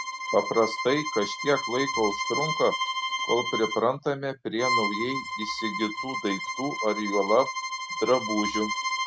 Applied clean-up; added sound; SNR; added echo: none; Bowed string instrument; 3 dB; none.